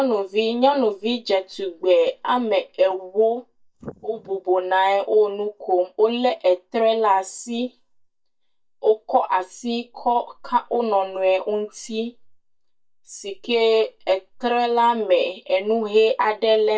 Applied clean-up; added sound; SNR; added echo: neural mask model DeepFilterNet 3.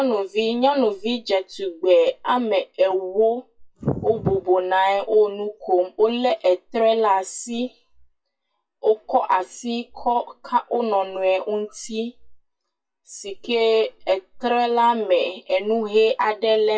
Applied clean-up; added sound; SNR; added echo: classical method WPE with log-MMSE.